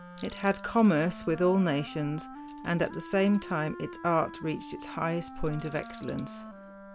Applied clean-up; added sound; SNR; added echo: none; Tools + Wind instrument, woodwind instrument; 13 dB; none.